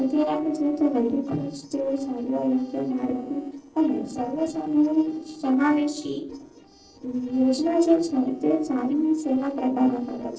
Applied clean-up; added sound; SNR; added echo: neural separator model SepFormer DNS4.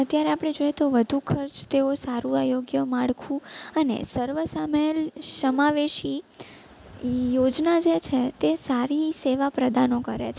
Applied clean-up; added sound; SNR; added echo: none; none; none; none.